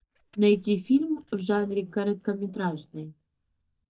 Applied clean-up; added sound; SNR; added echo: neural mask model DeepFilterNet 3.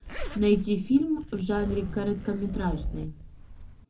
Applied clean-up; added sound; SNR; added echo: none; Zipper (clothing); 8 dB; reverberation time 0.3 s.